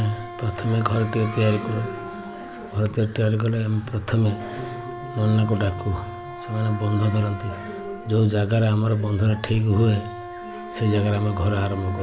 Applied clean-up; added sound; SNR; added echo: none; Wind instrument, woodwind instrument; 14 dB; none.